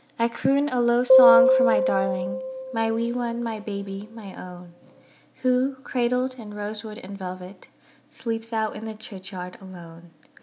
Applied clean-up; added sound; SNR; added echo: none; Piano; -4 dB; none.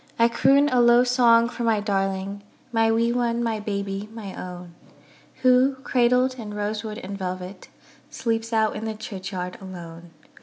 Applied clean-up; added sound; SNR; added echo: none; none; none; none.